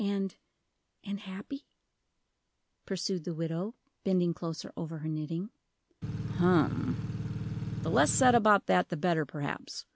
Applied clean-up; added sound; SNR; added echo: none; Engine / Truck / Car; 3 dB; none.